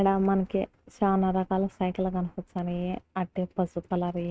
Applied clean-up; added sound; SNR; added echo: neural mask model RNNoise.